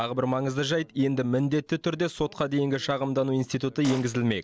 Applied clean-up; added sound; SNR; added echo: none; Fart; 12 dB; none.